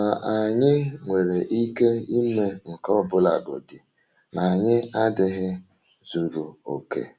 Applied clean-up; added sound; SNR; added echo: none; none; none; none.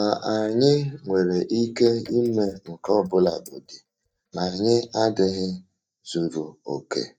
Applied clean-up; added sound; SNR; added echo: neural mask model DeepFilterNet 3.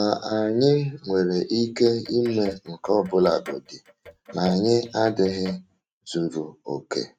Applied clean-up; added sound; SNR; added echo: neural mask model RNNoise.